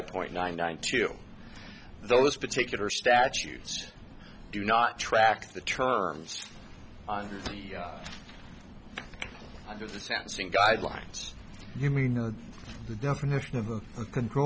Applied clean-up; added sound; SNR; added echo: none; none; none; none.